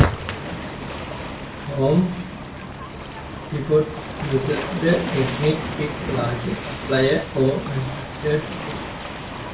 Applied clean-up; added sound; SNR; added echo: none; Waves, surf; 7 dB; reverberation time 0.3 s.